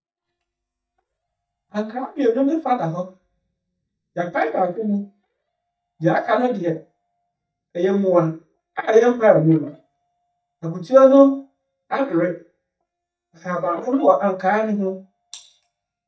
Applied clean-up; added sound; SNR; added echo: neural mask model DeepFilterNet 3.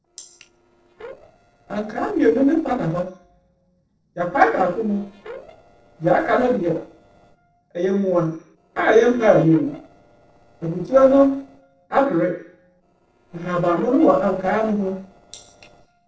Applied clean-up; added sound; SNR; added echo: neural separator model SepFormer DNS4.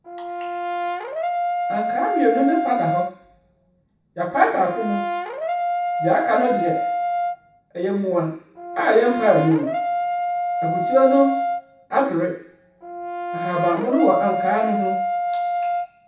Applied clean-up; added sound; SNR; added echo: none; Brass instrument; 2 dB; reverberation time 0.7 s.